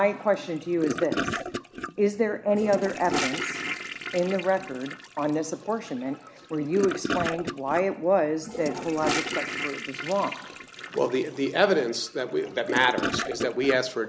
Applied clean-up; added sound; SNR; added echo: none; Toilet flush / Gurgling; 7 dB; none.